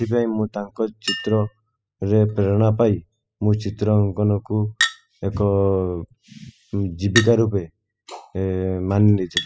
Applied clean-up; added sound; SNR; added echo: classical method spectral subtraction.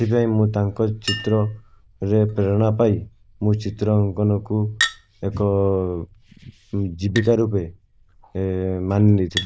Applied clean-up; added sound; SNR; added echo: neural diffusion model UNIVERSE++.